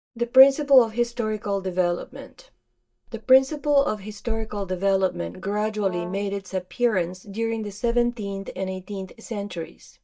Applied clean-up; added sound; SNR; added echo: neural mask model DeepFilterNet 3.